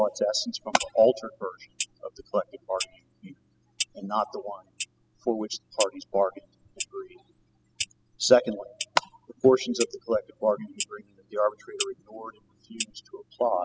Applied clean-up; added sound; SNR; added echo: classical method spectral subtraction.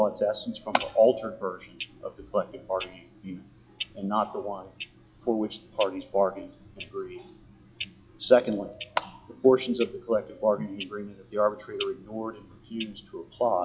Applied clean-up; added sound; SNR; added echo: classical method log-MMSE.